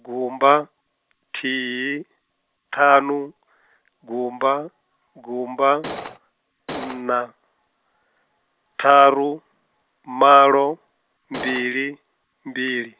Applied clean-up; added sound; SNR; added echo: none; Gunshot, gunfire; 10 dB; none.